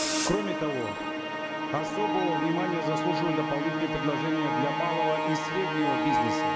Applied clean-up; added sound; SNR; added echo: none; Screech + Musical instrument; -3 dB; none.